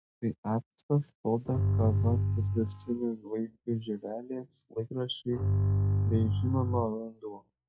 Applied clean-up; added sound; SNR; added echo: classical method log-MMSE.